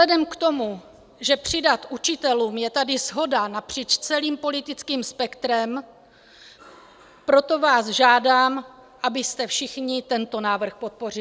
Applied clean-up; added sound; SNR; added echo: none; none; none; none.